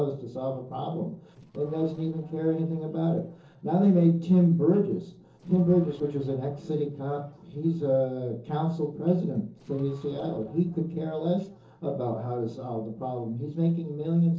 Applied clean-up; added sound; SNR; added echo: neural separator model SepFormer DNS4.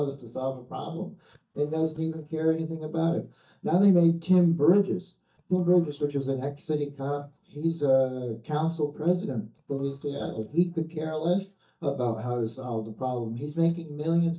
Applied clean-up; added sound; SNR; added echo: neural mask model DeepFilterNet 3.